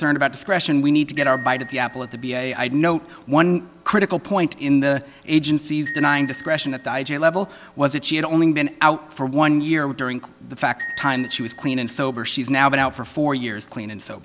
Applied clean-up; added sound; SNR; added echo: none; Glockenspiel; 17 dB; none.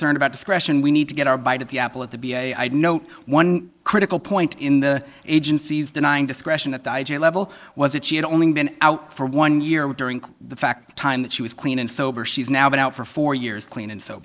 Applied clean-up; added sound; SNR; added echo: neural mask model Resemble Enhance denoiser.